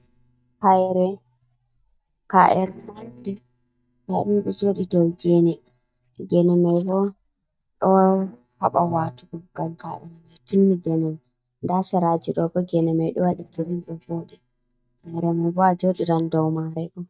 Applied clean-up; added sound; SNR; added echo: neural mask model DeepFilterNet 3.